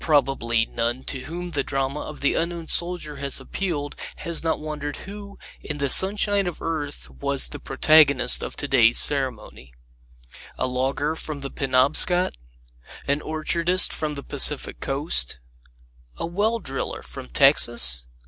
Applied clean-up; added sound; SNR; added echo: none; none; none; none.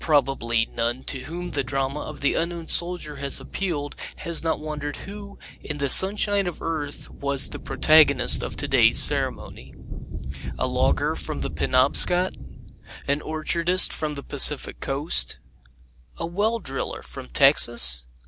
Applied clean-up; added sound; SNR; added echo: none; Thunder; 8 dB; none.